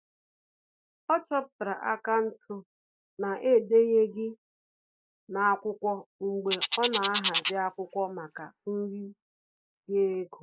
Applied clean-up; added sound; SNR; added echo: neural mask model Resemble Enhance denoiser.